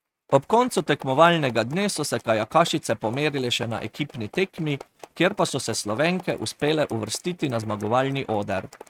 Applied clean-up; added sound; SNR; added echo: neural mask model RNNoise.